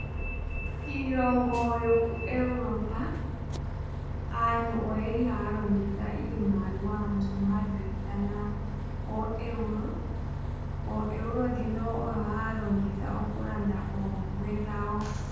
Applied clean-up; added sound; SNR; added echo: none; Bus; 2 dB; reverberation time 1.3 s.